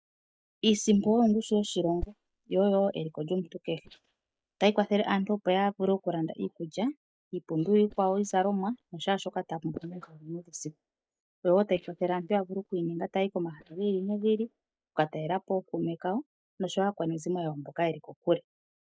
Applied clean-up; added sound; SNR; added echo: neural mask model DeepFilterNet 3.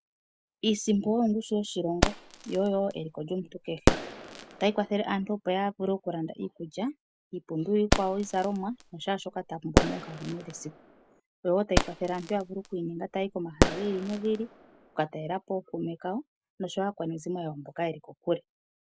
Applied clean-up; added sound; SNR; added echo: none; Fireworks; 0 dB; none.